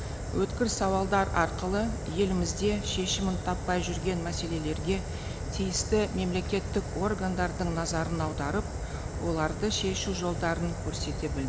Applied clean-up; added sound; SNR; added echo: none; Fire; 4 dB; none.